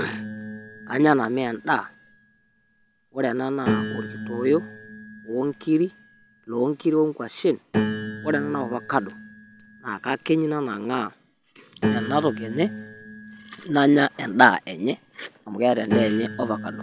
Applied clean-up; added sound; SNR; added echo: none; Piano; 8 dB; none.